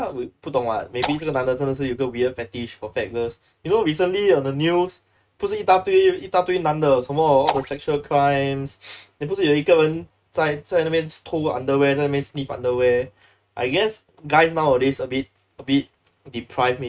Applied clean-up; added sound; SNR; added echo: neural mask model RNNoise.